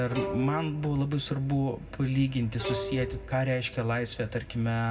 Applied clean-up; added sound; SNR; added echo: none; Bowed string instrument; 10 dB; reverberation time 0.3 s.